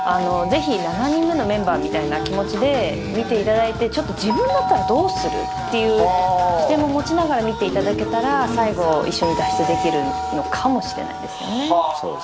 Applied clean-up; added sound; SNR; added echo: none; Guitar + Doorbell; 7 dB; none.